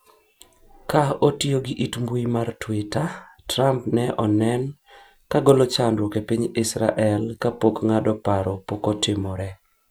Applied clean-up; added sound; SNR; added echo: none; none; none; none.